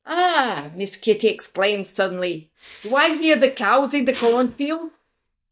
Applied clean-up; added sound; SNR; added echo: neural mask model DeepFilterNet 3.